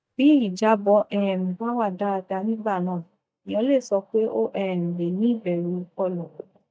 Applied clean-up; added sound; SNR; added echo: neural mask model DeepFilterNet 3.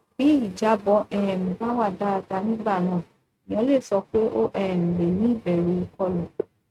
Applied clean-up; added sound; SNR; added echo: neural mask model RNNoise.